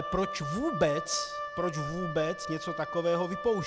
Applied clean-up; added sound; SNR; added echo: none; Wind instrument, woodwind instrument; 7 dB; none.